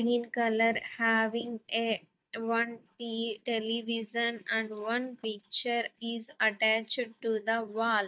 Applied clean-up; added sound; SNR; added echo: neural mask model DeepFilterNet 3.